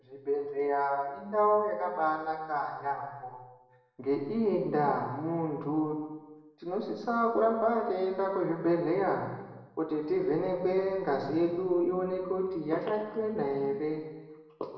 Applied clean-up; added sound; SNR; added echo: none; none; none; reverberation time 1.2 s.